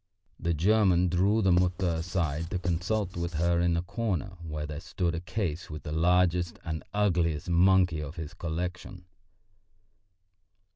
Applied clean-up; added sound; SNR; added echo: none; Writing; 14 dB; none.